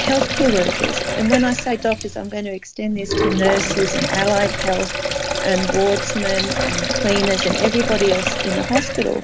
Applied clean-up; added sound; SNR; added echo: none; Sink (filling or washing); 1 dB; none.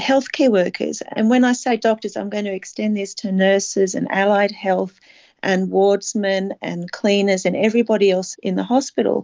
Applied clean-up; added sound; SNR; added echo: none; none; none; none.